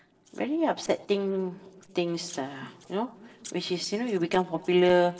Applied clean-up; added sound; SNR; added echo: neural separator model SepFormer DNS4.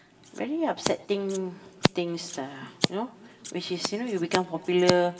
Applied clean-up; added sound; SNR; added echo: none; Scissors; 5 dB; reverberation time 3.0 s.